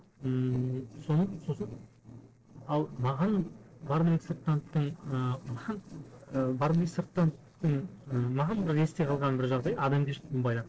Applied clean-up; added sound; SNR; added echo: neural separator model SepFormer DNS4.